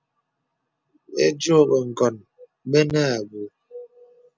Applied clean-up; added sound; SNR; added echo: none; none; none; none.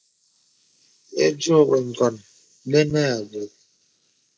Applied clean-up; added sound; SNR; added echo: neural mask model Resemble Enhance denoiser.